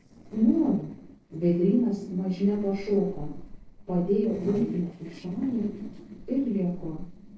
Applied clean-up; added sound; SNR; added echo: neural separator model SepFormer DNS4.